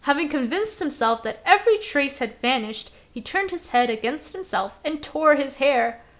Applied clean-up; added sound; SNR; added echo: none; none; none; none.